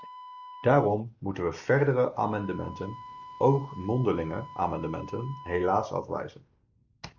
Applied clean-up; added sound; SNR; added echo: none; Wind instrument, woodwind instrument; 18 dB; none.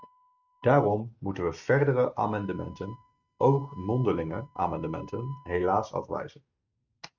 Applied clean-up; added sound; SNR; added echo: neural mask model RNNoise.